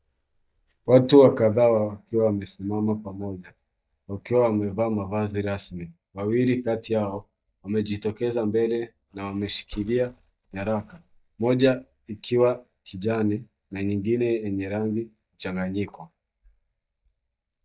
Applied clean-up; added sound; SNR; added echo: neural mask model DeepFilterNet 3.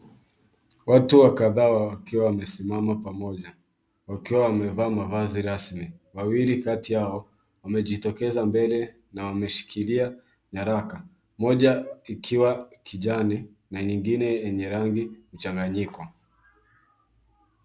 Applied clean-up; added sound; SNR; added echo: none; none; none; none.